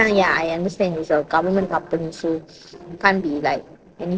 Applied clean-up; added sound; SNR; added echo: neural separator model SepFormer DNS4.